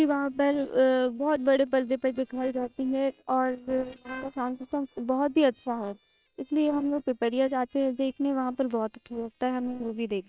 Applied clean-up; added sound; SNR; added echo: neural separator model SepFormer WHAM!.